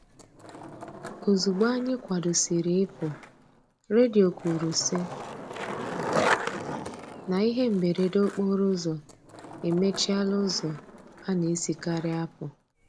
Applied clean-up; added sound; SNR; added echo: none; Skateboard; 9 dB; none.